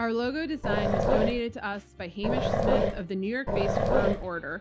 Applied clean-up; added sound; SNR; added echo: none; Growling; -5 dB; none.